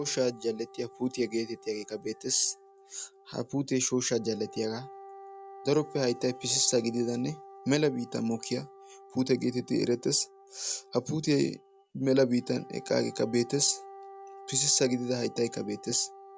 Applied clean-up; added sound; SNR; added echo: none; Wind instrument, woodwind instrument; 19 dB; none.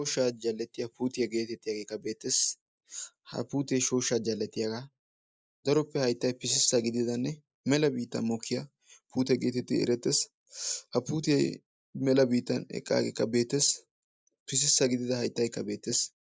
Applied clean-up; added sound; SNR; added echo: neural mask model Resemble Enhance denoiser.